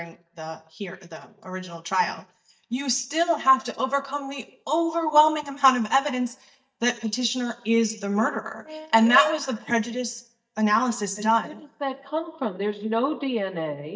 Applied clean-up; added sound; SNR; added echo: neural mask model DeepFilterNet 3.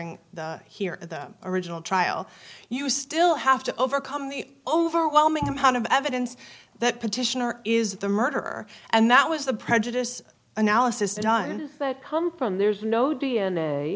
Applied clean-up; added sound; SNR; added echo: none; none; none; none.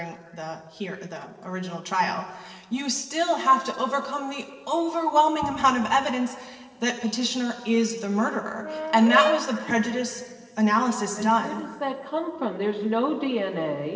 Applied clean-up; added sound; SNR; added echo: neural separator model SepFormer DNS4.